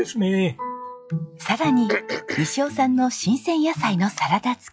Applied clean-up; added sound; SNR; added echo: classical method log-MMSE.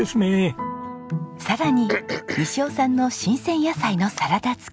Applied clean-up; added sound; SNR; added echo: none; Cough; 11 dB; none.